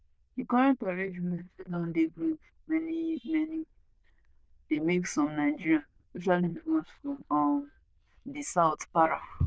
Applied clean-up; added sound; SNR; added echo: neural diffusion model UNIVERSE++.